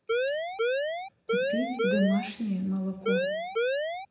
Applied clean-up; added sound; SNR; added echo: none; Siren; -4 dB; reverberation time 0.7 s.